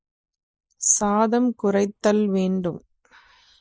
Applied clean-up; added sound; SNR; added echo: neural mask model Resemble Enhance denoiser.